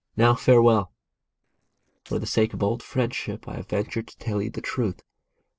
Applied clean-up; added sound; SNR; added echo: neural separator model SepFormer DNS4.